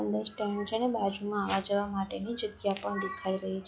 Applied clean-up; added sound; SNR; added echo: classical method log-MMSE.